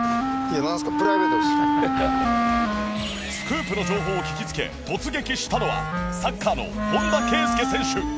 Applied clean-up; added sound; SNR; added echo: none; Wind instrument, woodwind instrument; -2 dB; none.